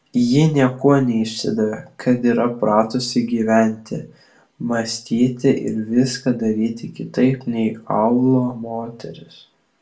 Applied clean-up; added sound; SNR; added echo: none; none; none; reverberation time 0.3 s.